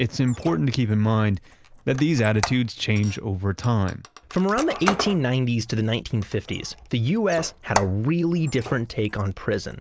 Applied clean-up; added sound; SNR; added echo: none; Squeak; 12 dB; none.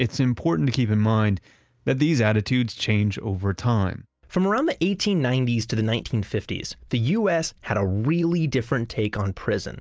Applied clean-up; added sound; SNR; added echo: none; none; none; none.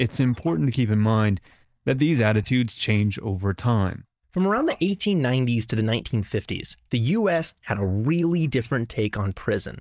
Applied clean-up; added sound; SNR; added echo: neural mask model DeepFilterNet 3.